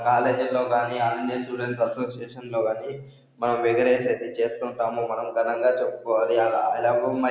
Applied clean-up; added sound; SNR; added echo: none; none; none; none.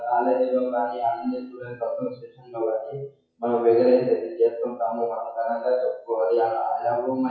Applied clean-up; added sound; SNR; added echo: classical method WPE with log-MMSE.